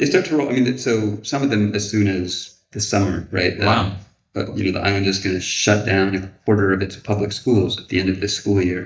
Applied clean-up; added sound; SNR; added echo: neural mask model DeepFilterNet 3.